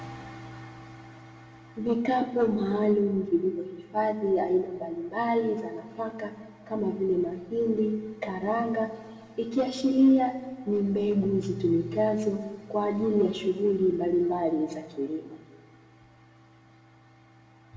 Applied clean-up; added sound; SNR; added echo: none; none; none; reverberation time 1.2 s.